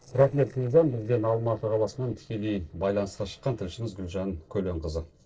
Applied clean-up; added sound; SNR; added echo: neural separator model SepFormer DNS4.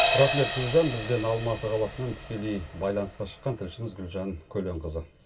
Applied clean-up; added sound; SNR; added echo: none; Crash cymbal; 4 dB; reverberation time 0.2 s.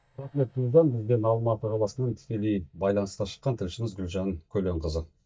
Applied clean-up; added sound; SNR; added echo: neural mask model DeepFilterNet 3.